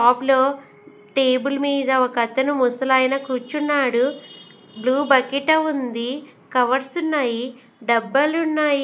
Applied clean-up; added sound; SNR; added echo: none; none; none; none.